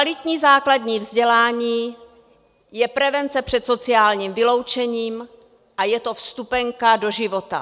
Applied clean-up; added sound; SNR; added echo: none; none; none; none.